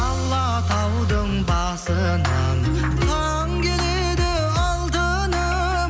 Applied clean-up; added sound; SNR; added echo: none; none; none; none.